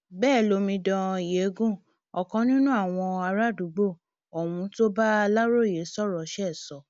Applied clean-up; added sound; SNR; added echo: none; none; none; none.